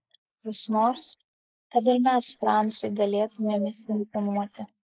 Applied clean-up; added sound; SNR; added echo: neural mask model Resemble Enhance denoiser.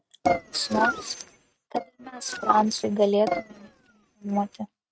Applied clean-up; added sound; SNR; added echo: neural mask model RNNoise.